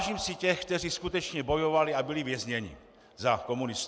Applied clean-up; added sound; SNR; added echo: none; none; none; none.